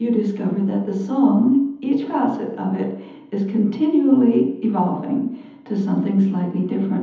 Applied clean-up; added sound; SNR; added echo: none; none; none; reverberation time 1.3 s.